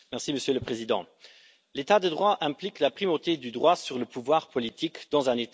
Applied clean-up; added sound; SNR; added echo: none; none; none; none.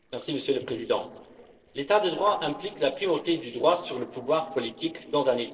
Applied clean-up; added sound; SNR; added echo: neural separator model SepFormer DNS4.